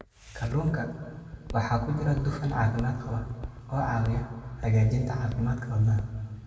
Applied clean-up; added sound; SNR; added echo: none; Walk, footsteps; 16 dB; reverberation time 2.0 s.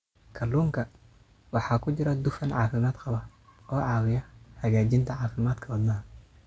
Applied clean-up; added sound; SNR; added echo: none; none; none; none.